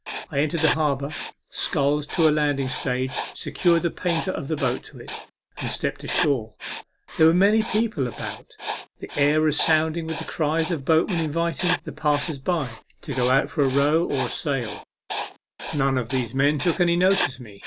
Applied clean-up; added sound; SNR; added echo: none; Writing; 8 dB; none.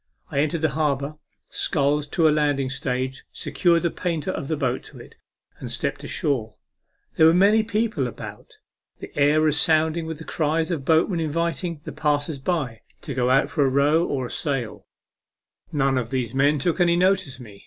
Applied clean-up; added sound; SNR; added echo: none; none; none; none.